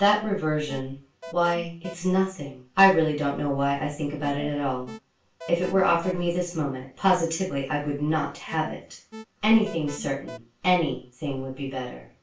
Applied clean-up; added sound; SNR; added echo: none; Alarm; 16 dB; reverberation time 0.3 s.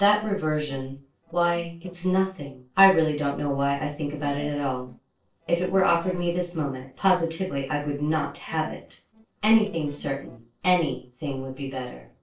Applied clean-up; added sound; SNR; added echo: neural separator model SepFormer DNS4.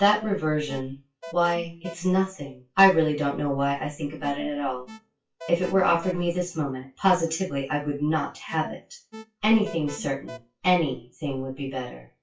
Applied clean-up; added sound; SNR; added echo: classical method WPE with log-MMSE.